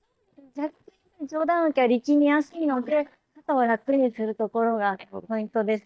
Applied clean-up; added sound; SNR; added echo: neural mask model DeepFilterNet 3.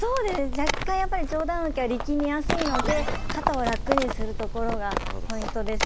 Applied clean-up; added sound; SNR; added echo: none; Livestock, farm animals, working animals; -1 dB; none.